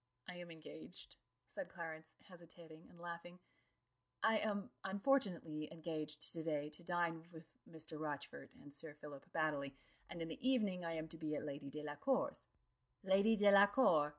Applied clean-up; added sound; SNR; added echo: none; none; none; none.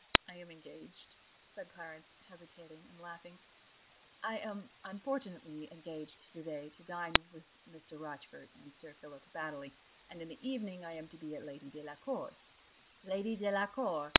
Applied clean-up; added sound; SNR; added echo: none; Camera; 0 dB; none.